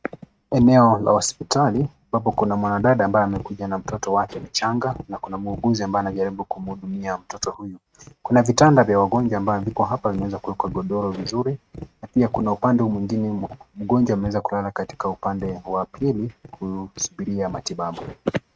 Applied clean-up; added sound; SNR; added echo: neural mask model RNNoise.